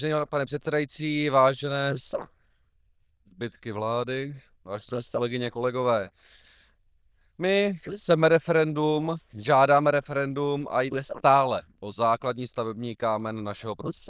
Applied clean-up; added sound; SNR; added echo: neural diffusion model UNIVERSE++.